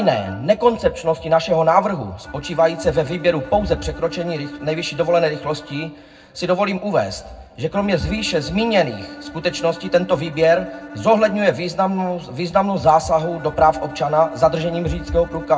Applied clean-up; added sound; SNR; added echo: none; Bowed string instrument; 18 dB; reverberation time 0.3 s.